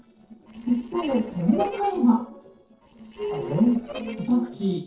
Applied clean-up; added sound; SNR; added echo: neural separator model SepFormer DNS4.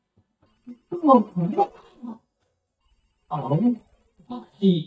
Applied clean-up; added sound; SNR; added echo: neural mask model DeepFilterNet 3.